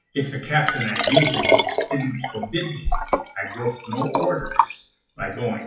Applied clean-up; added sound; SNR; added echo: classical method WPE with log-MMSE.